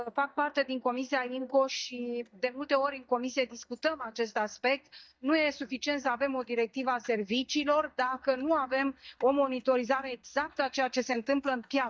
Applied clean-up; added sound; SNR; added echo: neural mask model DeepFilterNet 3.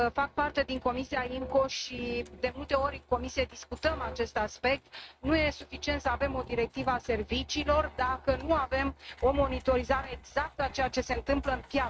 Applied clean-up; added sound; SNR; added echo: neural mask model RNNoise.